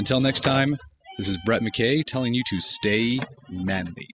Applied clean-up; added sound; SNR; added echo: classical method spectral subtraction.